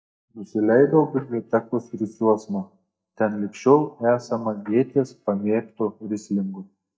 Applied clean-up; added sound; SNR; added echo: neural mask model DeepFilterNet 3.